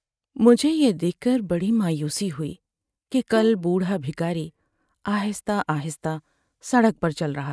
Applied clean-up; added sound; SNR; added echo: neural mask model RNNoise.